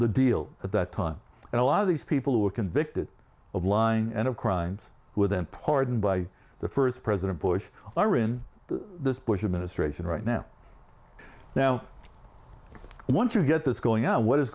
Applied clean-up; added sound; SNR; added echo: none; none; none; none.